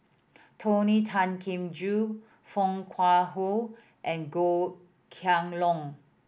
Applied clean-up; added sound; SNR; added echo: none; none; none; none.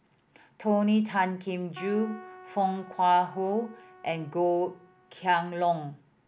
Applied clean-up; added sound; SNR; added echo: none; Keyboard (musical); 19 dB; none.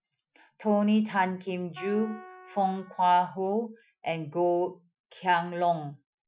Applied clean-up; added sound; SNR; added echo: classical method Wiener filter.